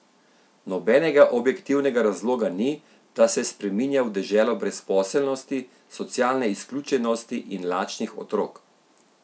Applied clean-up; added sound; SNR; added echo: none; none; none; none.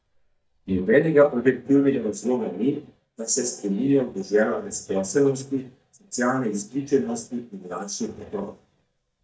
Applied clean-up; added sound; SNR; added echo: neural mask model DeepFilterNet 3.